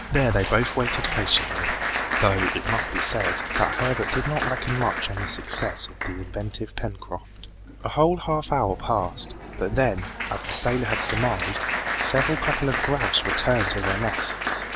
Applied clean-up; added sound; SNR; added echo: none; Applause; 3 dB; none.